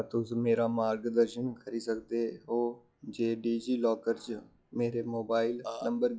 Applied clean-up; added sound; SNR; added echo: classical method log-MMSE.